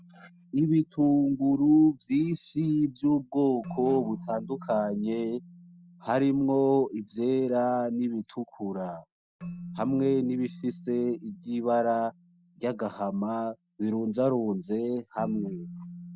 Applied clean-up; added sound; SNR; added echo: none; Keyboard (musical); 19 dB; none.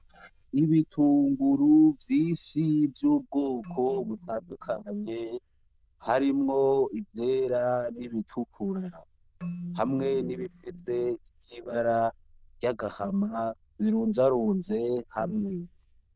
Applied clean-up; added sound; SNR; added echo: neural diffusion model UNIVERSE++.